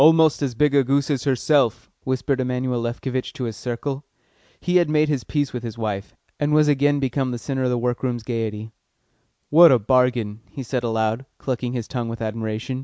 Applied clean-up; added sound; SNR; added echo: none; none; none; none.